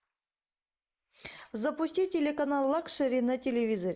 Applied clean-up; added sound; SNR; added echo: neural mask model Resemble Enhance denoiser.